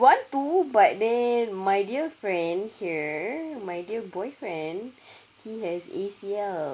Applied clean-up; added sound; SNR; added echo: none; none; none; none.